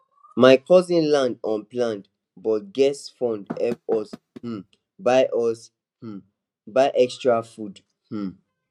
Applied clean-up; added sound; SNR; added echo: neural mask model RNNoise.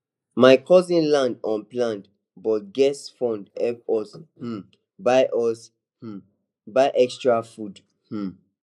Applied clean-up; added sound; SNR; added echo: neural mask model Resemble Enhance denoiser.